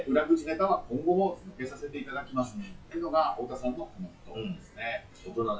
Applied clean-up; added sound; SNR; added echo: classical method WPE with log-MMSE.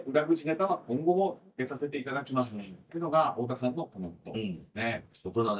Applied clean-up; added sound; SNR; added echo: neural mask model DeepFilterNet 3.